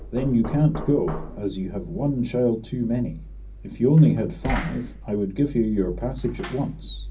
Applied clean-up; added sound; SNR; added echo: none; Knock; 11 dB; reverberation time 0.4 s.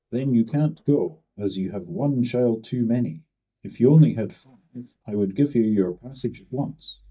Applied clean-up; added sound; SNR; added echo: neural mask model DeepFilterNet 3.